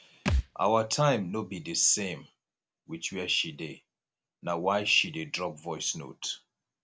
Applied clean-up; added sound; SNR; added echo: none; Thump, thud; 2 dB; none.